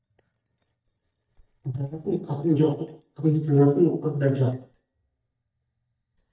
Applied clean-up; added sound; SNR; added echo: neural mask model DeepFilterNet 3.